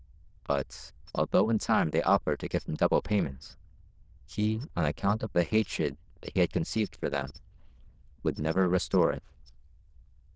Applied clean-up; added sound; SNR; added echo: neural diffusion model UNIVERSE++.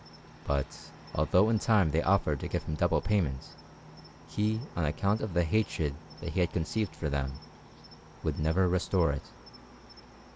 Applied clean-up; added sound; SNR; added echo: none; Cricket; 20 dB; none.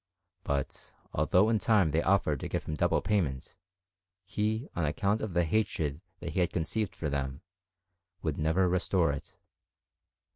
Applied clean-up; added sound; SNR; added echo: none; none; none; none.